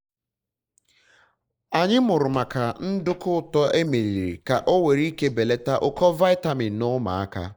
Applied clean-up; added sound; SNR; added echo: neural mask model Resemble Enhance denoiser.